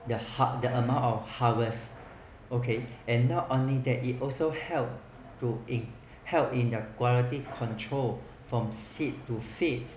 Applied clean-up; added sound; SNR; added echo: none; none; none; none.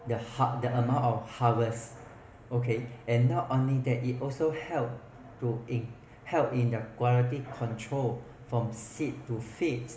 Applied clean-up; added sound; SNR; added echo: none; none; none; reverberation time 1.9 s.